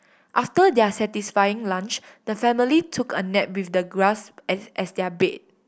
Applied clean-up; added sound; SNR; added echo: none; none; none; none.